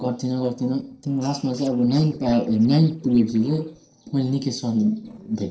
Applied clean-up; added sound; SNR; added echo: neural separator model SepFormer DNS4.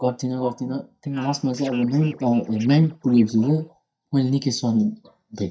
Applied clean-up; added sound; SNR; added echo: neural mask model DeepFilterNet 3.